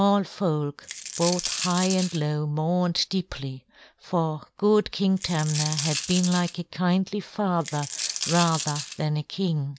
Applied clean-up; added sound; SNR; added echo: none; Coin (dropping); 6 dB; none.